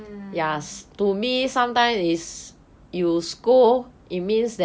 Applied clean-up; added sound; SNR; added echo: none; none; none; none.